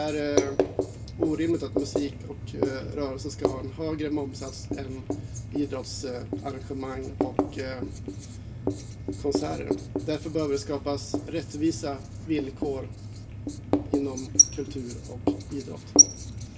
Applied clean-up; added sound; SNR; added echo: none; Writing; -3 dB; reverberation time 0.2 s.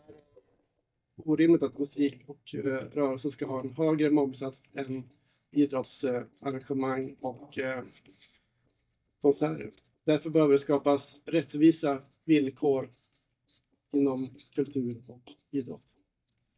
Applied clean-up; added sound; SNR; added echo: neural mask model DeepFilterNet 3.